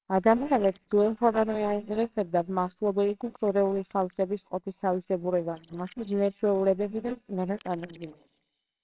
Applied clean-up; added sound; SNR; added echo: neural separator model SepFormer WHAMR!.